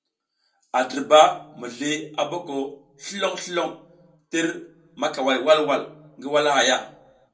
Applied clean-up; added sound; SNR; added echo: none; none; none; reverberation time 0.2 s.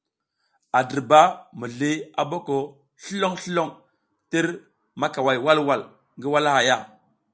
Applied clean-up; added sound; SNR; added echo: none; none; none; none.